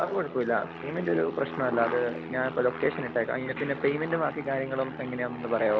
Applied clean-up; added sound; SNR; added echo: none; Aircraft; 10 dB; none.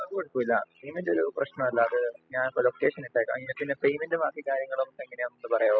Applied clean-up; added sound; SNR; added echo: classical method spectral subtraction.